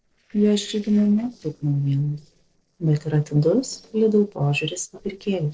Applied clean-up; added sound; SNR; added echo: neural separator model SepFormer DNS4.